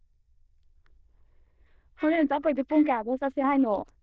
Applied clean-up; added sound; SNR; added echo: neural diffusion model UNIVERSE++.